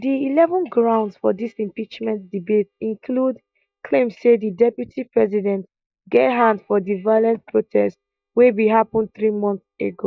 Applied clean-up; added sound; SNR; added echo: neural mask model DeepFilterNet 3.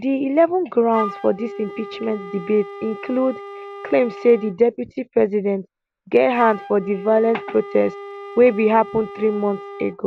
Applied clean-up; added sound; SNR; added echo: none; Wind instrument, woodwind instrument; 15 dB; none.